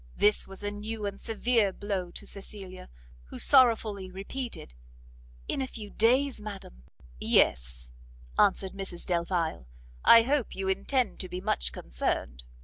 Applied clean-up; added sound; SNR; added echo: none; none; none; none.